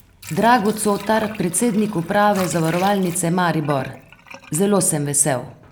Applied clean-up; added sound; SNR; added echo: none; Sink (filling or washing) / Water; 18 dB; none.